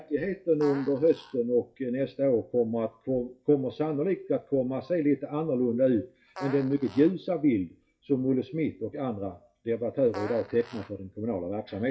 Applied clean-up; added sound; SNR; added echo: classical method WPE with log-MMSE.